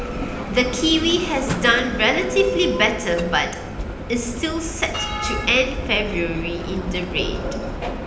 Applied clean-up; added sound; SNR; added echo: none; Bell; 5 dB; reverberation time 0.9 s.